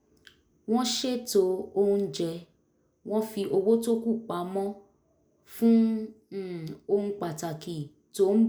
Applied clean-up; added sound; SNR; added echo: none; none; none; none.